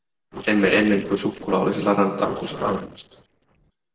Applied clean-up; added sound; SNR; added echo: neural separator model SepFormer DNS4.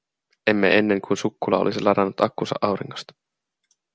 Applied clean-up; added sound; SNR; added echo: none; none; none; none.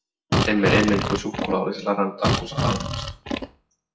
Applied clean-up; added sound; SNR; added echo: classical method WPE with log-MMSE.